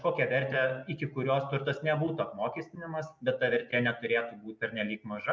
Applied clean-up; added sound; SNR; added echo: none; none; none; none.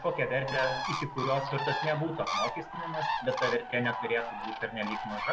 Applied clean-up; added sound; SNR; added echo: none; Bird; 3 dB; none.